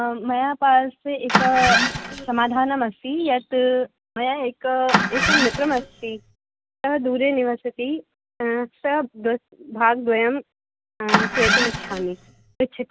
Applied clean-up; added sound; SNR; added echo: none; Engine starting; -1 dB; none.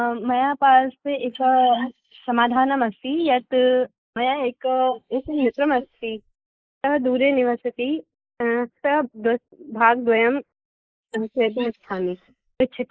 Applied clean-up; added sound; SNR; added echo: neural mask model Resemble Enhance denoiser.